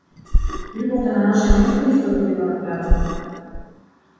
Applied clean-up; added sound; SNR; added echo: none; Burping, eructation; 1 dB; reverberation time 2.1 s.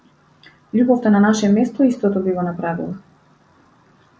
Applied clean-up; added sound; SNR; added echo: none; none; none; none.